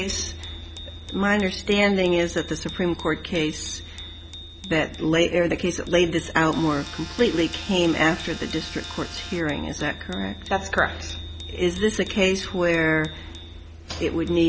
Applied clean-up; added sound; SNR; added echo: none; Bicycle bell + Tools; 17 dB; none.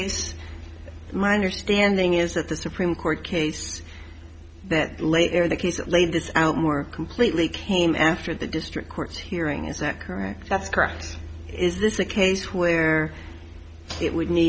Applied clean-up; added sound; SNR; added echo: none; none; none; none.